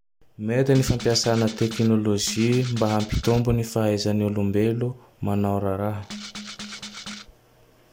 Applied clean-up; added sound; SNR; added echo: none; Rattle (instrument); 14 dB; none.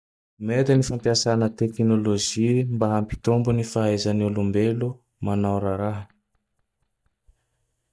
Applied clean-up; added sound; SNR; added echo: neural mask model DeepFilterNet 3.